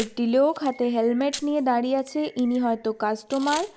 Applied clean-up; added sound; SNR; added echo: none; Packing tape, duct tape / Tearing; 18 dB; none.